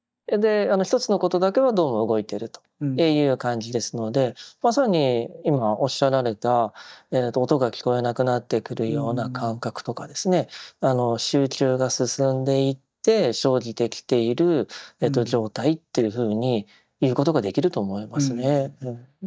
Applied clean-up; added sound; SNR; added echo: neural mask model DeepFilterNet 3.